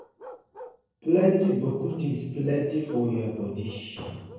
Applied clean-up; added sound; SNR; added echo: neural separator model SepFormer DNS4.